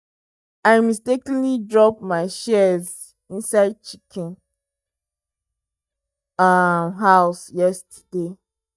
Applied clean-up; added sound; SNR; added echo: neural mask model DeepFilterNet 3.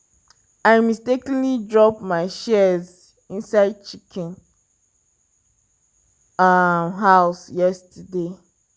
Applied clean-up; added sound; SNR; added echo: none; none; none; none.